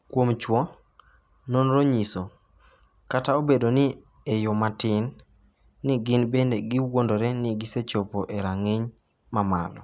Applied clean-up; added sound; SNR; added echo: none; none; none; none.